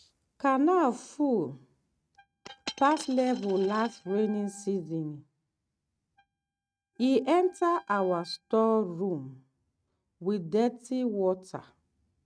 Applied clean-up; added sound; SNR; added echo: neural mask model RNNoise.